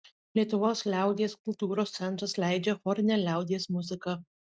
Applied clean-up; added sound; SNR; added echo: none; none; none; none.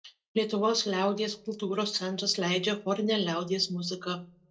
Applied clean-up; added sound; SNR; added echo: none; none; none; reverberation time 0.1 s.